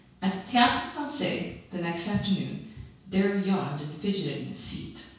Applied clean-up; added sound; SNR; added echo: none; none; none; reverberation time 0.6 s.